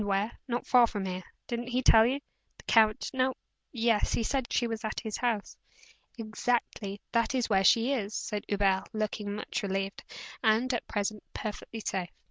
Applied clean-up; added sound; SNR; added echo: none; none; none; none.